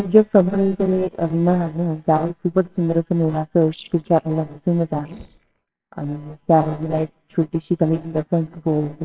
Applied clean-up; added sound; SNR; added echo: neural separator model SepFormer WHAMR!.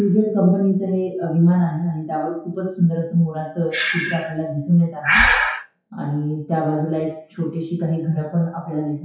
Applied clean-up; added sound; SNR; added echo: classical method WPE with log-MMSE.